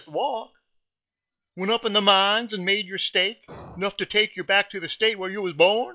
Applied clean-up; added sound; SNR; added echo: classical method log-MMSE.